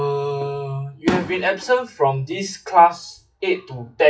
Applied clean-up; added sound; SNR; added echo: classical method WPE with log-MMSE.